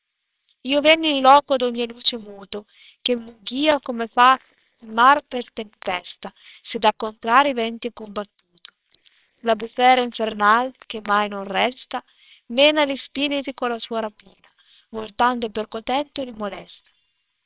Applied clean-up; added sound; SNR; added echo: neural separator model SepFormer WHAMR!.